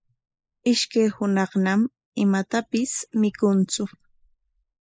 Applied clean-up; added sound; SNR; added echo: neural mask model Resemble Enhance denoiser.